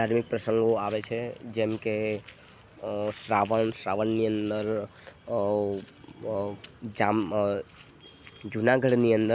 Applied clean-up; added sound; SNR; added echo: none; none; none; none.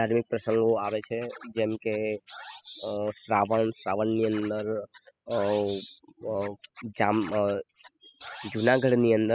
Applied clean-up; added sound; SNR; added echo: classical method spectral subtraction.